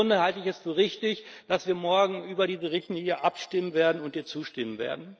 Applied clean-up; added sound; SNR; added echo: neural separator model SepFormer DNS4.